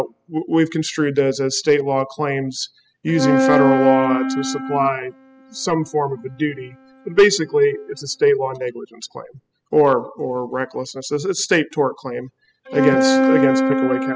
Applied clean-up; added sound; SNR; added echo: classical method spectral subtraction.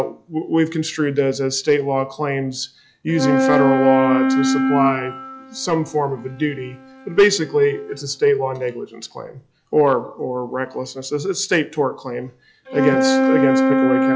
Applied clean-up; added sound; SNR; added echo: classical method log-MMSE.